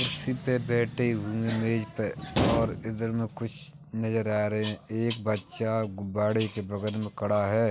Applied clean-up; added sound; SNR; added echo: none; none; none; none.